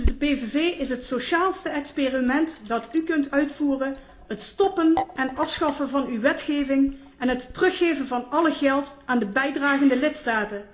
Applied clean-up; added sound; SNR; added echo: none; Sink (filling or washing); 13 dB; reverberation time 0.4 s.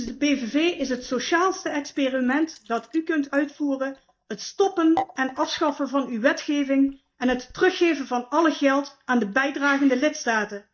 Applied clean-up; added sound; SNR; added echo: neural mask model DeepFilterNet 3.